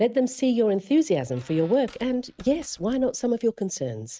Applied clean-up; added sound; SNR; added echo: neural mask model RNNoise.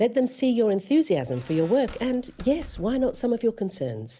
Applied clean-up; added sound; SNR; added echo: none; Squeak; 19 dB; none.